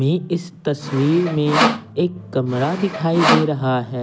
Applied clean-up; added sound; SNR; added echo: none; Sawing; 3 dB; none.